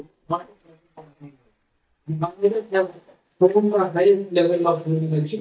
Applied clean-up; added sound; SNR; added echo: neural mask model DeepFilterNet 3.